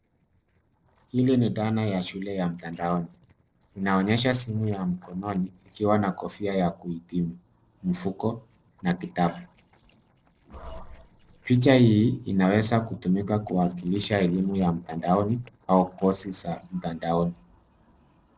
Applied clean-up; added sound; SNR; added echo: neural separator model SepFormer DNS4.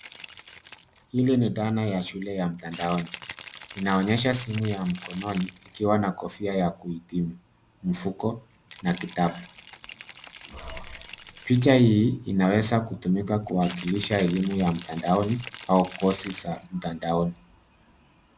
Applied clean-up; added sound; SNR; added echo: none; Rattle (instrument); 17 dB; none.